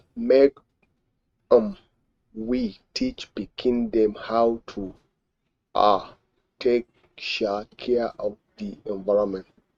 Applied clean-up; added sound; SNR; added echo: neural mask model RNNoise.